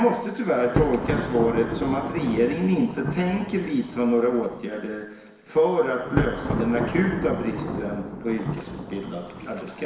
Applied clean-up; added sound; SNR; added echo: none; Thunder; 6 dB; reverberation time 1.0 s.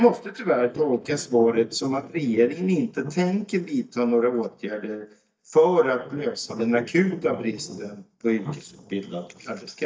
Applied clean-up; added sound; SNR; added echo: neural mask model DeepFilterNet 3.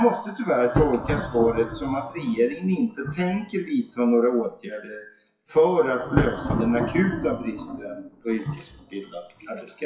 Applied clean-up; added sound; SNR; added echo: classical method WPE with log-MMSE.